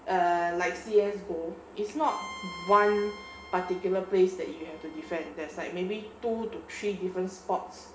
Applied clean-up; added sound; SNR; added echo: none; Bowed string instrument; 15 dB; reverberation time 0.3 s.